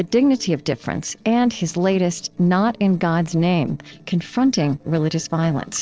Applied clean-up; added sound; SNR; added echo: neural separator model SepFormer DNS4.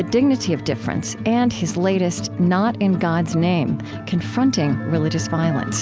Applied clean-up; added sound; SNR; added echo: none; Piano; 19 dB; none.